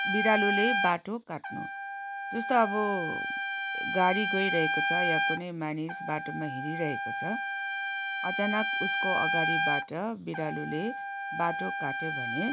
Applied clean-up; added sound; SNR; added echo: none; Trumpet; 0 dB; none.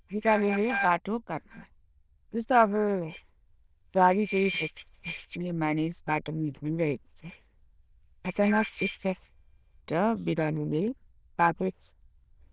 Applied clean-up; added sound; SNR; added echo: neural diffusion model UNIVERSE++.